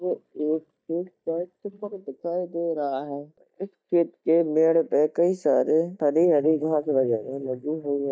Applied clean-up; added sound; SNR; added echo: neural mask model DeepFilterNet 3.